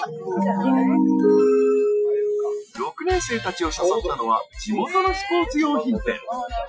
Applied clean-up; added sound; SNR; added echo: classical method Wiener filter.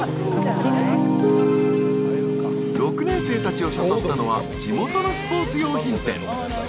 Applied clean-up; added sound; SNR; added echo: none; Piano; -1 dB; none.